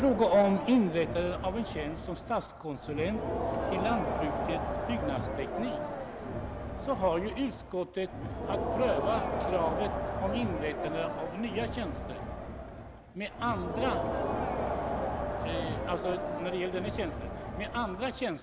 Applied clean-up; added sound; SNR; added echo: none; Crowd; 2 dB; none.